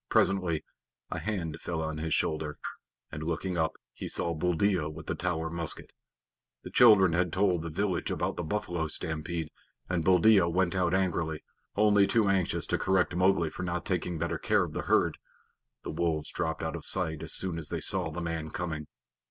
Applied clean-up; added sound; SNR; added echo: none; none; none; none.